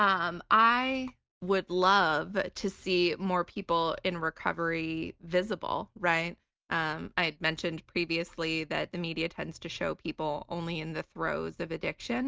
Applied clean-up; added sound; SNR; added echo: none; none; none; none.